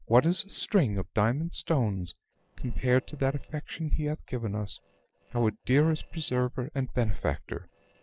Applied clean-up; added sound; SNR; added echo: neural separator model SepFormer DNS4.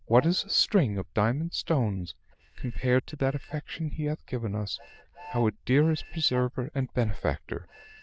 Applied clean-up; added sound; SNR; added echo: neural diffusion model UNIVERSE++.